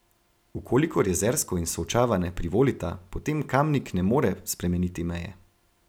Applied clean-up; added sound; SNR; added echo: none; none; none; none.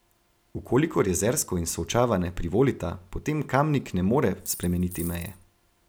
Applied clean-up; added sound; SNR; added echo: none; Coin (dropping); 15 dB; none.